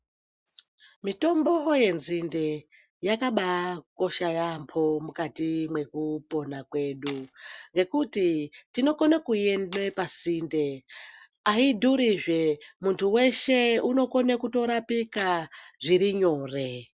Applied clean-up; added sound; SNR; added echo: none; Tools; 16 dB; none.